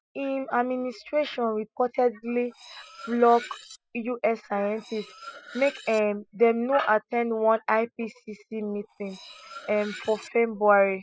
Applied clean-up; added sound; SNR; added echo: classical method spectral subtraction.